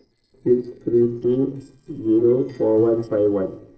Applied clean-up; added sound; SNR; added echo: neural separator model SepFormer DNS4.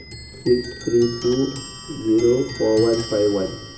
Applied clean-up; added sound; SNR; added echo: none; Clock; 13 dB; reverberation time 0.2 s.